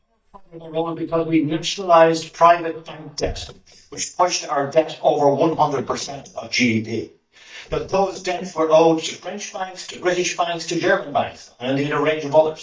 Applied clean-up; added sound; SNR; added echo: neural mask model DeepFilterNet 3.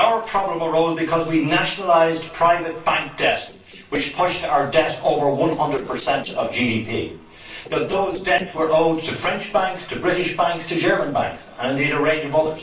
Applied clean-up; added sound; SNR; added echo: neural separator model SepFormer DNS4.